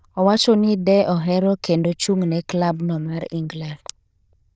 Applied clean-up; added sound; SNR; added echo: neural diffusion model UNIVERSE++.